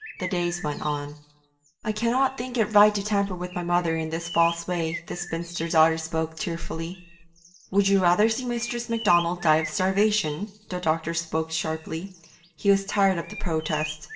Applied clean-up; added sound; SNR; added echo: none; Bird; 17 dB; reverberation time 0.5 s.